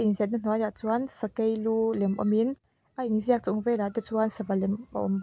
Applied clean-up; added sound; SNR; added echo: none; none; none; none.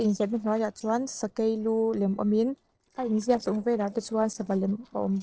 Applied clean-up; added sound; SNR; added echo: neural separator model SepFormer DNS4.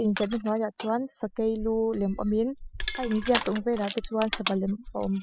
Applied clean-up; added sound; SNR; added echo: classical method spectral subtraction.